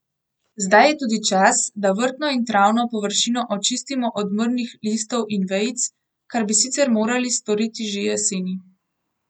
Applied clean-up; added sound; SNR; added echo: none; none; none; none.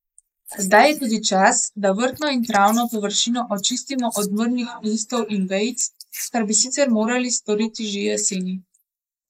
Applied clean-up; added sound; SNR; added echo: neural mask model Resemble Enhance denoiser.